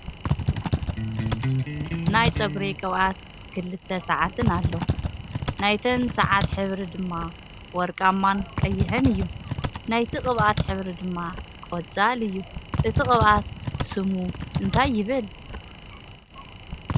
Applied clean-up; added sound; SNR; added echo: none; Electric guitar + Typing; 3 dB; none.